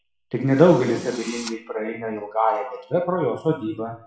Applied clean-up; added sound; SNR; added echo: classical method WPE with log-MMSE.